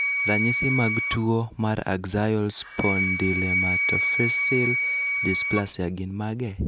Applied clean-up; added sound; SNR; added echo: none; Wind instrument, woodwind instrument; 1 dB; none.